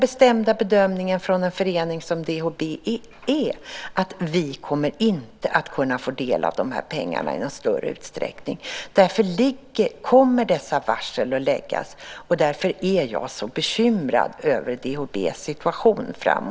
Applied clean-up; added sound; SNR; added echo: none; none; none; none.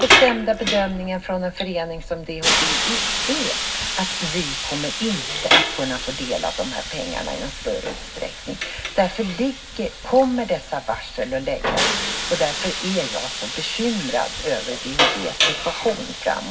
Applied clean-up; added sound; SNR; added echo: none; Hiss; 0 dB; reverberation time 0.4 s.